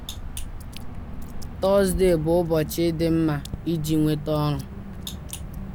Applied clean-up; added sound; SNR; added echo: none; Drip / Water; 9 dB; none.